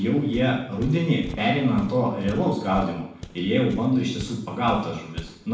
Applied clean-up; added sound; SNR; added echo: none; Walk, footsteps; 16 dB; reverberation time 0.7 s.